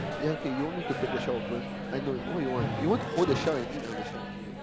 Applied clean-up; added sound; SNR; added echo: none; Microwave oven; 3 dB; none.